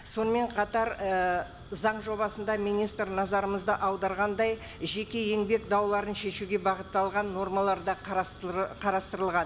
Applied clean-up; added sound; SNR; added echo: none; Fire; 19 dB; none.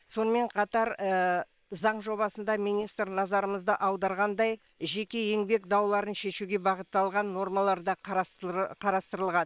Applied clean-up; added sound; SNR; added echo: neural separator model SepFormer WHAM!.